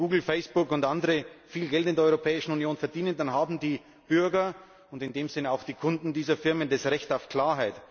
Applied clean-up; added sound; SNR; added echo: none; none; none; none.